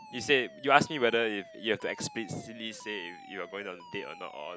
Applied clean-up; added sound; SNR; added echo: none; Alarm; 18 dB; none.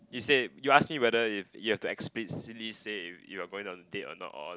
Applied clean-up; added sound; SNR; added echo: none; none; none; none.